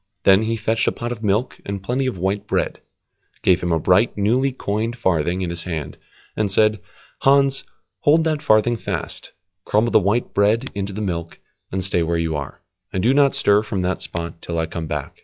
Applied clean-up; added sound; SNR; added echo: classical method log-MMSE.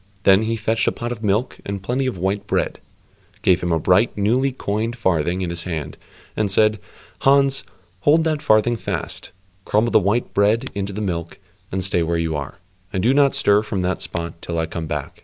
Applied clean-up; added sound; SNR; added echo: none; Typing; 19 dB; none.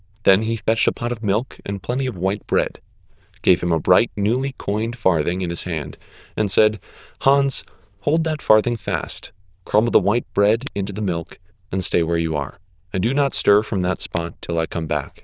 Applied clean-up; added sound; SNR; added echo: neural diffusion model UNIVERSE++.